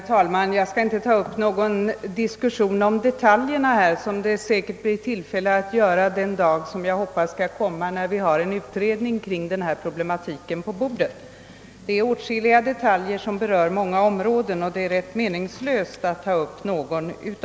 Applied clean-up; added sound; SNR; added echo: none; none; none; none.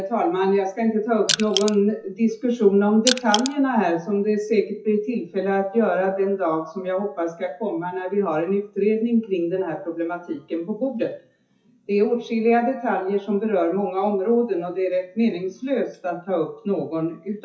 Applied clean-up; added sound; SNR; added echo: classical method WPE with log-MMSE.